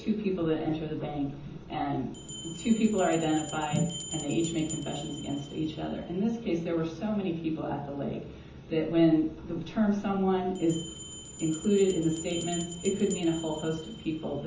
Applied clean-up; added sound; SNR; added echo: none; Bell; 15 dB; reverberation time 0.6 s.